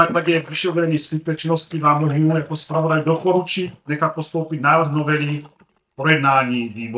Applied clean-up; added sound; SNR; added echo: neural mask model DeepFilterNet 3.